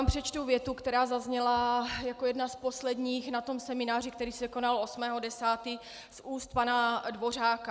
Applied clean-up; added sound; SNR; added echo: none; none; none; none.